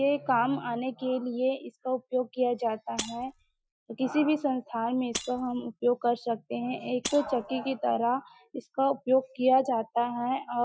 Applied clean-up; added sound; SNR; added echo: classical method Wiener filter.